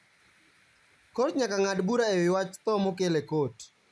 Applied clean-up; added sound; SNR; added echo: none; none; none; none.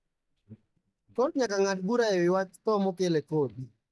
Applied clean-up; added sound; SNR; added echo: neural mask model DeepFilterNet 3.